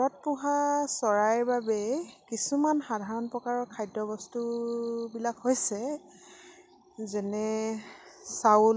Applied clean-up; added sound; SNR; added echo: none; none; none; none.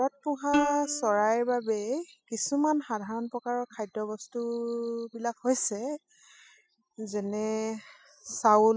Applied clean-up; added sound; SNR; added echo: classical method spectral subtraction.